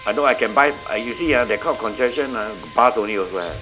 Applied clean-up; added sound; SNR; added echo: none; Rain + Wind instrument, woodwind instrument; 17 dB; none.